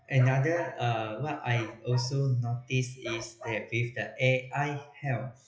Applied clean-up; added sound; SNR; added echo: classical method WPE with log-MMSE.